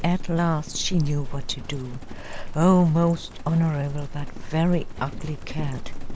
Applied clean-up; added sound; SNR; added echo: none; Livestock, farm animals, working animals; 5 dB; none.